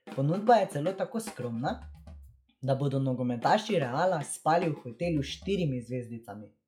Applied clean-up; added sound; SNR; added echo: classical method log-MMSE.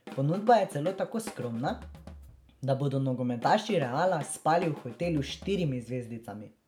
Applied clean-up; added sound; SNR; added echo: none; Drum kit; 18 dB; none.